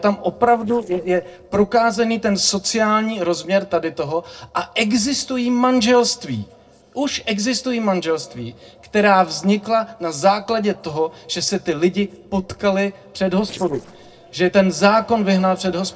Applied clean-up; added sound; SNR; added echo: neural separator model SepFormer DNS4.